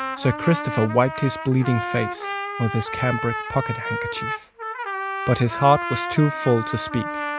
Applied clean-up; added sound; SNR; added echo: none; Trumpet; 6 dB; none.